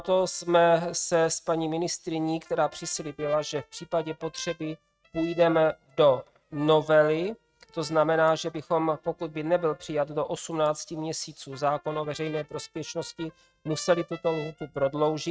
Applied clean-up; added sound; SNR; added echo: neural mask model RNNoise.